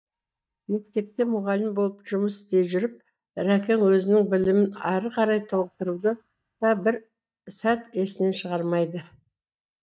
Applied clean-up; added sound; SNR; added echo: neural mask model DeepFilterNet 3.